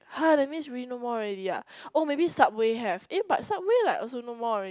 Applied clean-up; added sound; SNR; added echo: none; none; none; none.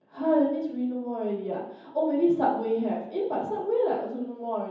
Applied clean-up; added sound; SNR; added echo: none; none; none; reverberation time 0.9 s.